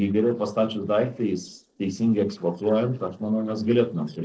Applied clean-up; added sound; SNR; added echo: neural separator model SepFormer DNS4.